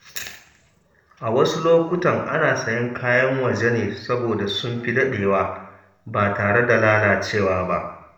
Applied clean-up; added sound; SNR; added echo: none; none; none; reverberation time 0.7 s.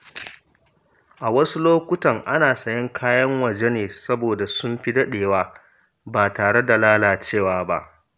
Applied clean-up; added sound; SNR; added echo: none; none; none; none.